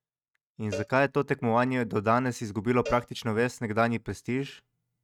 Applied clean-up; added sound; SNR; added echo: neural mask model RNNoise.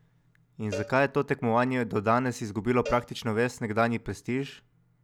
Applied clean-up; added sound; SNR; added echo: none; Cowbell; 16 dB; none.